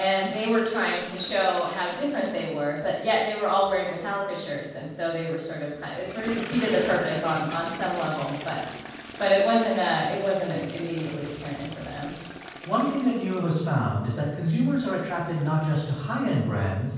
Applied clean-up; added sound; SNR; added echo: none; Toilet flush; 16 dB; reverberation time 1.2 s.